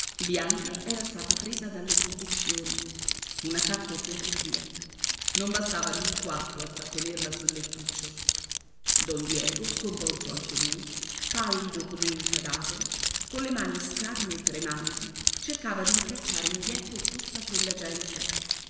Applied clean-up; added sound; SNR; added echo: none; Keys jangling; -5 dB; reverberation time 1.6 s.